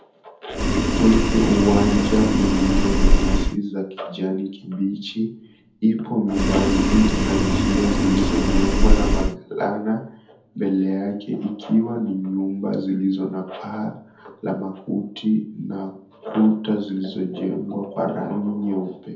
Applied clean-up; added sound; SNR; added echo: none; Boiling; -5 dB; reverberation time 0.6 s.